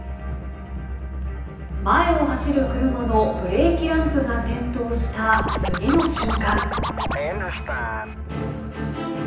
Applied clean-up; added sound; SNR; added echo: none; Scratching (performance technique); 5 dB; reverberation time 0.9 s.